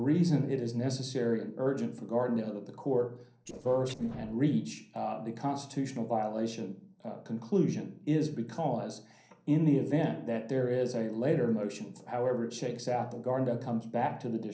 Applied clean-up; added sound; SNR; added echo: neural separator model SepFormer DNS4.